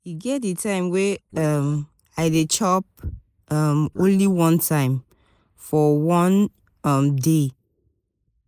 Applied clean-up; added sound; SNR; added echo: neural mask model Resemble Enhance denoiser.